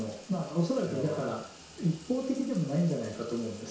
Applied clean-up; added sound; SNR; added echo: none; Bathtub (filling or washing) / Water tap, faucet; 15 dB; reverberation time 0.6 s.